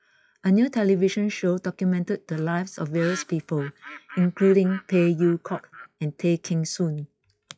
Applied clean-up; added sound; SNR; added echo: classical method log-MMSE.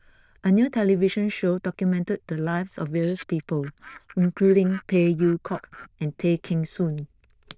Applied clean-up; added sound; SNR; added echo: neural diffusion model UNIVERSE++.